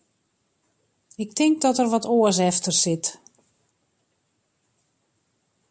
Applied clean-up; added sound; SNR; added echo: none; none; none; none.